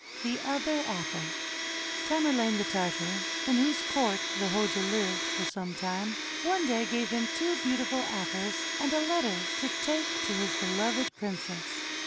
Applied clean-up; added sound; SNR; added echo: none; Domestic sounds, home sounds; 2 dB; none.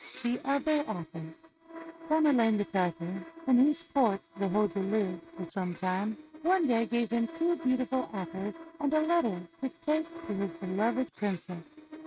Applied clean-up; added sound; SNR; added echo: neural mask model RNNoise.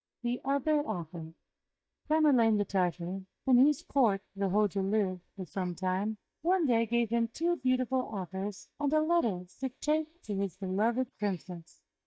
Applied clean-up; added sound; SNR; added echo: neural mask model DeepFilterNet 3.